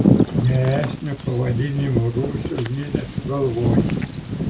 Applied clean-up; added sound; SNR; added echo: none; Bird vocalization, bird call, bird song; -1 dB; none.